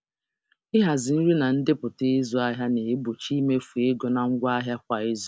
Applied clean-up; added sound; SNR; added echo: none; none; none; none.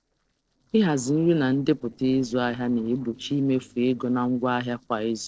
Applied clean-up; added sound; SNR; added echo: neural separator model SepFormer DNS4.